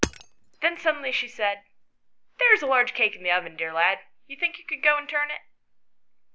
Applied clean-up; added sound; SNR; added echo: none; Hammer; 11 dB; none.